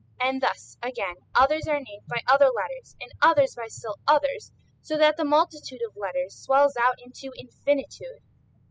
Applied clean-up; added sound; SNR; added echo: classical method spectral subtraction.